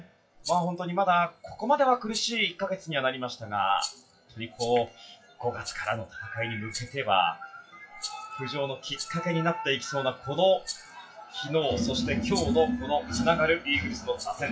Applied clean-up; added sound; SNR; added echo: classical method WPE with log-MMSE.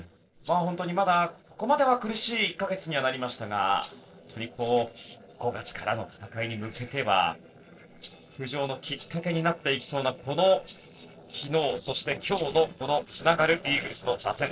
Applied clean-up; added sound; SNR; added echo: neural separator model SepFormer DNS4.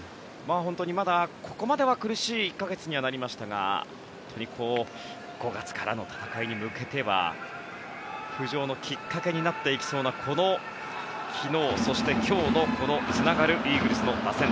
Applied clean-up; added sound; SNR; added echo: none; none; none; none.